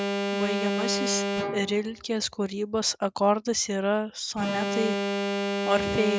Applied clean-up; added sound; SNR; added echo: none; Alarm; 2 dB; none.